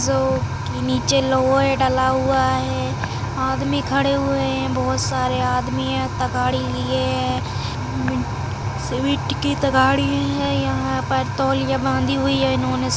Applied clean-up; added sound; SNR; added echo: none; Walk, footsteps + Wind; 16 dB; none.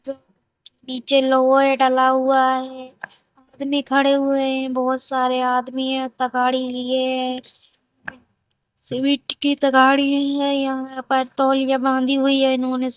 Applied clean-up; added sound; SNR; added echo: neural mask model DeepFilterNet 3.